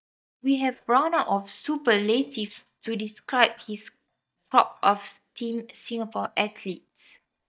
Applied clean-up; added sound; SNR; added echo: neural mask model DeepFilterNet 3.